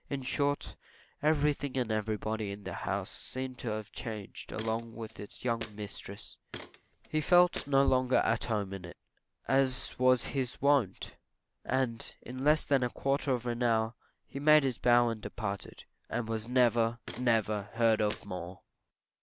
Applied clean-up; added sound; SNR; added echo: none; Walk, footsteps; 17 dB; none.